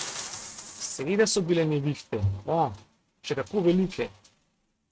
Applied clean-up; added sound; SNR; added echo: neural mask model RNNoise.